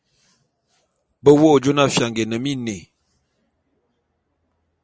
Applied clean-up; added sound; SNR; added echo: none; none; none; none.